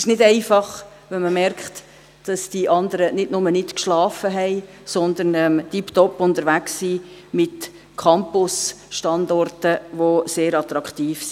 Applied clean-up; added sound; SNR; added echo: none; none; none; none.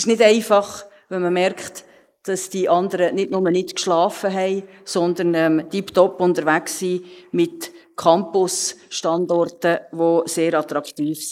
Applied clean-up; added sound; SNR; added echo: neural mask model Resemble Enhance denoiser.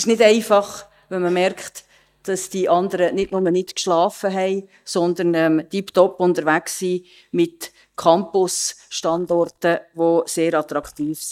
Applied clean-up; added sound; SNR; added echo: neural mask model DeepFilterNet 3.